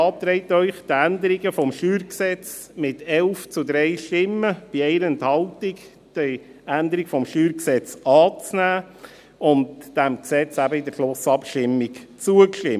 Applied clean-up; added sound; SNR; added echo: none; none; none; none.